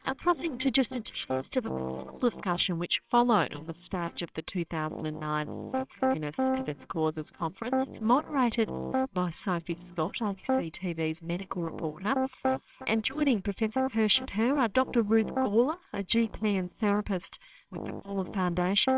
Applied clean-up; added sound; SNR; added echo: neural separator model SepFormer WHAMR!.